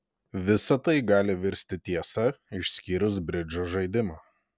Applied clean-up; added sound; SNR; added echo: none; none; none; none.